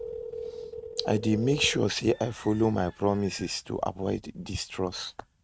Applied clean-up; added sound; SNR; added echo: neural mask model RNNoise.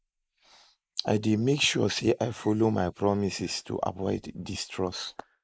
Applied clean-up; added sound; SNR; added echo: neural mask model Resemble Enhance denoiser.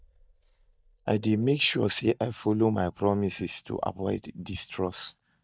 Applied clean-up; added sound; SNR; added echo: neural mask model DeepFilterNet 3.